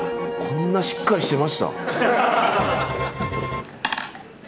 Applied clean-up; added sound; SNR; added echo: none; none; none; none.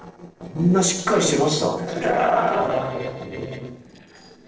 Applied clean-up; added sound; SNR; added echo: neural separator model SepFormer DNS4.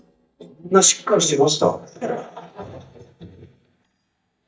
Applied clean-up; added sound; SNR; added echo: neural mask model DeepFilterNet 3.